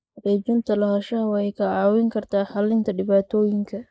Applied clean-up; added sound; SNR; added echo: neural mask model Resemble Enhance denoiser.